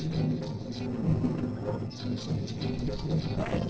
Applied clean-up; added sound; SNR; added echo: neural separator model SepFormer DNS4.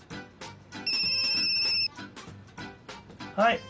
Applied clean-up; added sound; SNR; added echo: none; none; none; none.